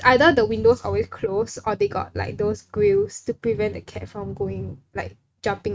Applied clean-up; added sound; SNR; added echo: neural mask model RNNoise.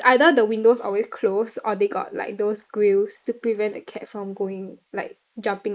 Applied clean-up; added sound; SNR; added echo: neural mask model Resemble Enhance denoiser.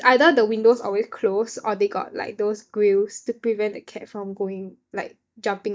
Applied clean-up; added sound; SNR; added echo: neural mask model DeepFilterNet 3.